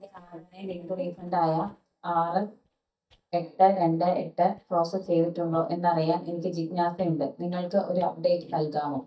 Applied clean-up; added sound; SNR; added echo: neural mask model DeepFilterNet 3.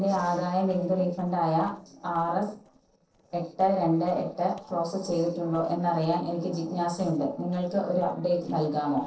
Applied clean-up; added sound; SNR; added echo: neural separator model SepFormer DNS4.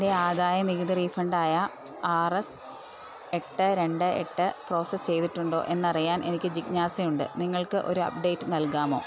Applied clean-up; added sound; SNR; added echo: none; none; none; none.